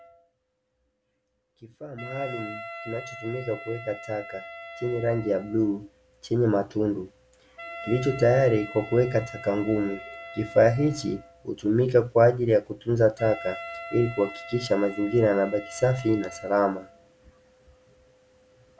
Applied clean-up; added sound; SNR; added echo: none; Wind instrument, woodwind instrument; 16 dB; none.